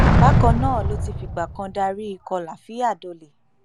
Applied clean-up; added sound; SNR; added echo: none; Explosion; -4 dB; none.